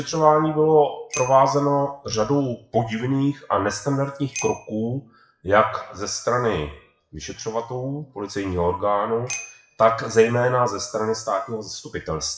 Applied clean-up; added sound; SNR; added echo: classical method WPE with log-MMSE.